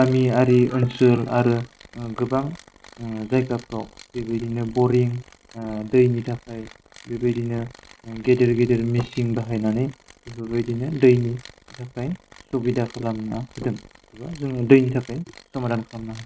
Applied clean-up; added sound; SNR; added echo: neural mask model RNNoise.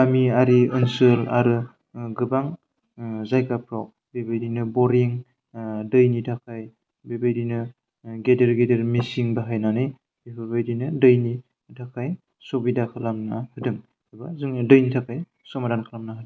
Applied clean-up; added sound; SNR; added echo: none; none; none; none.